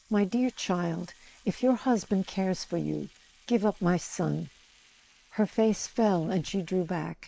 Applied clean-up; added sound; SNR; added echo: neural mask model Resemble Enhance denoiser.